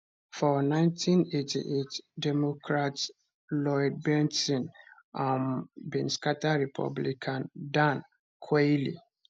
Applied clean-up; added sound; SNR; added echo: none; none; none; none.